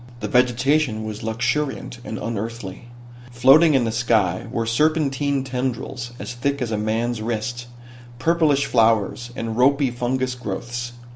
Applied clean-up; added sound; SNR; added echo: none; none; none; none.